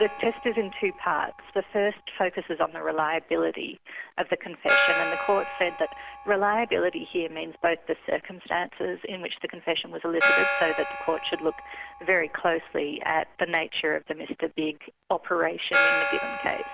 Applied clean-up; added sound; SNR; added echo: none; Gong; 4 dB; none.